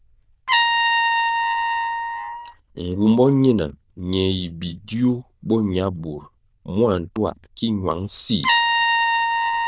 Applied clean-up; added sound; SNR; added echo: neural diffusion model UNIVERSE++.